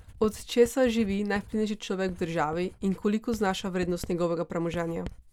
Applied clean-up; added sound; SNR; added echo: none; Writing; 17 dB; none.